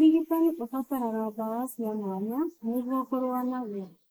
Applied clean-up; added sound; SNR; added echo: neural mask model Resemble Enhance denoiser.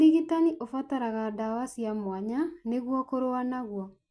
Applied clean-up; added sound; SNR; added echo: none; none; none; none.